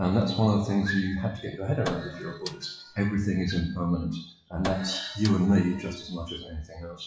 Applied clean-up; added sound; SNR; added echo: classical method WPE with log-MMSE.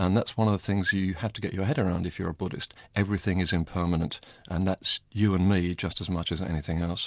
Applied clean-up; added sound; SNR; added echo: none; none; none; none.